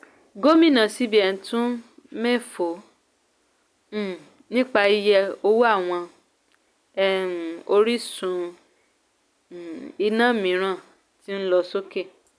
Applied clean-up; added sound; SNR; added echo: none; none; none; none.